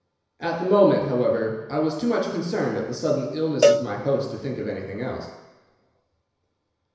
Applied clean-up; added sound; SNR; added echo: none; Cowbell; 0 dB; reverberation time 1.0 s.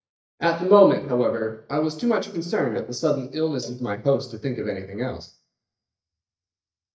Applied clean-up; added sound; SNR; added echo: neural mask model DeepFilterNet 3.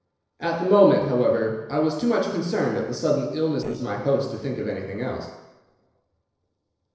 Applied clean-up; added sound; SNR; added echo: neural separator model SepFormer DNS4.